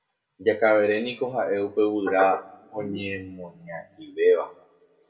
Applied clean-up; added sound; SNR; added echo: none; none; none; reverberation time 0.6 s.